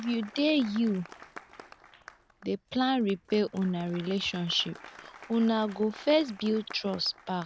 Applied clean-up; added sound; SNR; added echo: none; Applause; 20 dB; none.